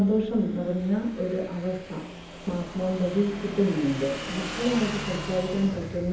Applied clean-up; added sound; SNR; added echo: none; Motorcycle / Engine; 10 dB; reverberation time 0.7 s.